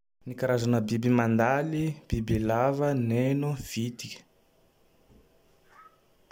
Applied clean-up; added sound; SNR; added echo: none; none; none; none.